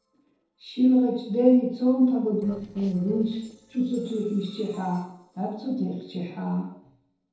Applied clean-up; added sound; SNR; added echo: neural separator model SepFormer DNS4.